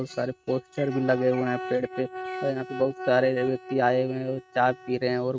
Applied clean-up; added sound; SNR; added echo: neural mask model RNNoise.